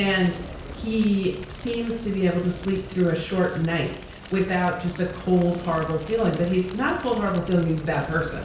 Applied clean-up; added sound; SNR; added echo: none; Fire; 14 dB; reverberation time 0.5 s.